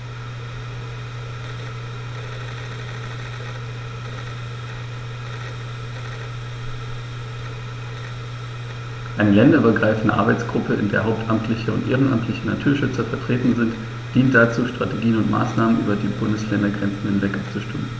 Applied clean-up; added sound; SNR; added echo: none; none; none; none.